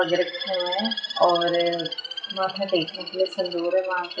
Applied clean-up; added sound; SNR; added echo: classical method WPE with log-MMSE.